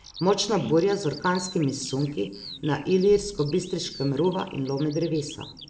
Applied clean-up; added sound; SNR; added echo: none; Bird vocalization, bird call, bird song; 18 dB; reverberation time 0.7 s.